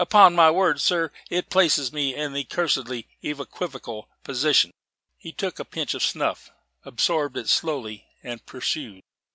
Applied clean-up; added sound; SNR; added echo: none; none; none; none.